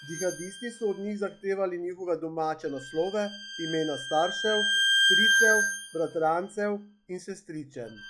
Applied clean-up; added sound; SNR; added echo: classical method log-MMSE.